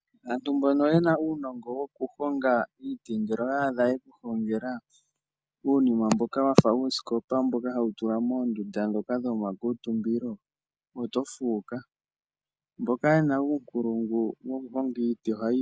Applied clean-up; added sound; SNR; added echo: none; none; none; none.